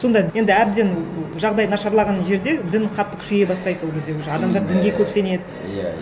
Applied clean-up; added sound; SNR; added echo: none; none; none; none.